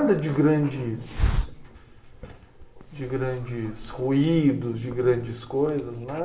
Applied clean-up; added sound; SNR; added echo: none; Hiss; 8 dB; reverberation time 2.6 s.